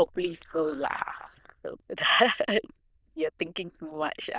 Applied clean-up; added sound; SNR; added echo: neural diffusion model UNIVERSE++.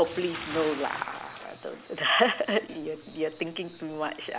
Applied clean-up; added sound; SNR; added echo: none; Bathtub (filling or washing) / Splash, splatter; 14 dB; none.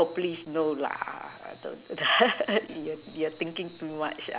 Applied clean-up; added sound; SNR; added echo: none; none; none; none.